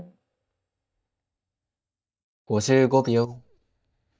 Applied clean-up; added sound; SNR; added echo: neural mask model DeepFilterNet 3.